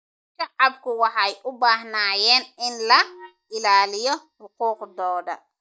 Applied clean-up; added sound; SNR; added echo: neural mask model DeepFilterNet 3.